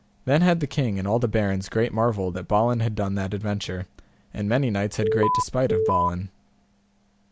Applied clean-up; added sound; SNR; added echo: none; Alarm; -3 dB; none.